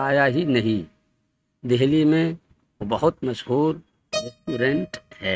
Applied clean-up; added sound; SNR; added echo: neural mask model RNNoise.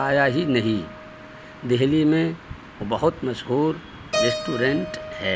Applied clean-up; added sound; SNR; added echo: none; Keyboard (musical); 10 dB; none.